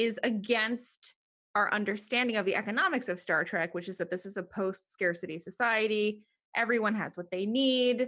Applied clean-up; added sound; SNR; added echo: none; none; none; none.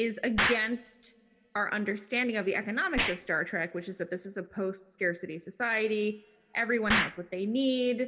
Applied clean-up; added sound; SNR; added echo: none; Explosion; 6 dB; reverberation time 1.3 s.